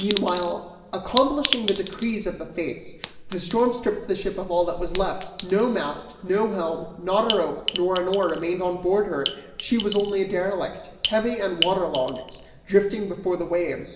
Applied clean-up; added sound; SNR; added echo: none; Chink, clink; 10 dB; reverberation time 1.2 s.